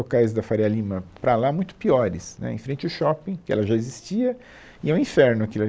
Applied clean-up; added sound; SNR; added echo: none; none; none; none.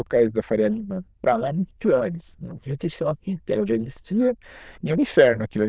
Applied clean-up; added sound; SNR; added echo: neural diffusion model UNIVERSE++.